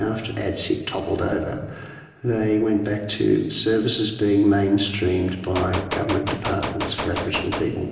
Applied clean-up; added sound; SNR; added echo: none; Gunshot, gunfire; 6 dB; reverberation time 1.3 s.